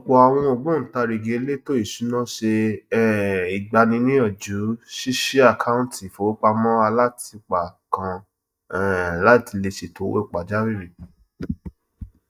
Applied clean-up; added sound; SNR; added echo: neural mask model DeepFilterNet 3.